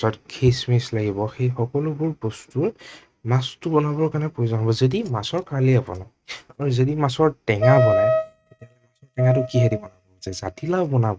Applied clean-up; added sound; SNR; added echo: neural mask model RNNoise.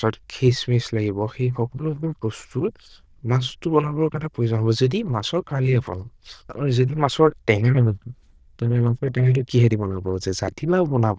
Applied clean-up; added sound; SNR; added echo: neural diffusion model UNIVERSE++.